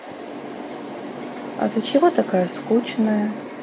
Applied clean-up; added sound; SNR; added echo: none; none; none; none.